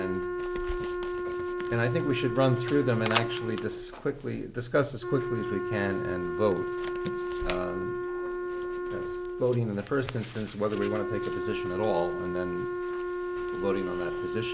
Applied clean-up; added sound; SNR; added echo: none; Wind instrument, woodwind instrument; 2 dB; none.